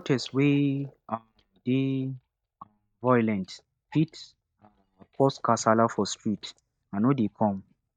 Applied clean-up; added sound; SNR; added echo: neural mask model DeepFilterNet 3.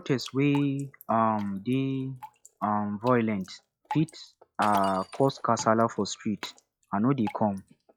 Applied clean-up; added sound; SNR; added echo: classical method log-MMSE.